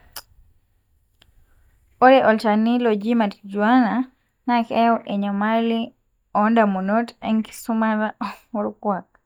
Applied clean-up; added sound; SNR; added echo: neural mask model DeepFilterNet 3.